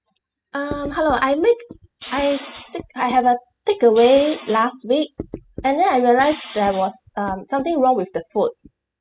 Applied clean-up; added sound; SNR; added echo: classical method spectral subtraction.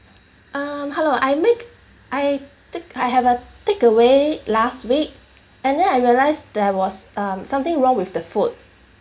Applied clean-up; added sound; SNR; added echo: none; none; none; none.